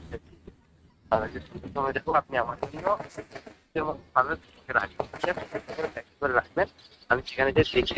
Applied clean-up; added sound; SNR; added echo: neural mask model RNNoise.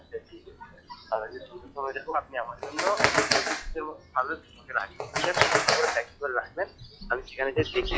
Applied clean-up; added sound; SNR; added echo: classical method log-MMSE.